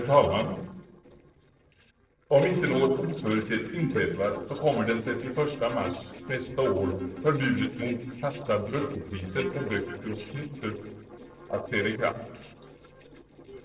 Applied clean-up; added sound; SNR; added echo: neural separator model SepFormer DNS4.